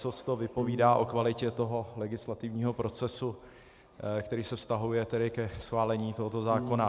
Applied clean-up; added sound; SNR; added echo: none; Piano; 14 dB; none.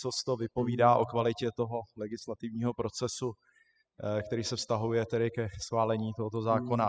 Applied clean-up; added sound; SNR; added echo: classical method spectral subtraction.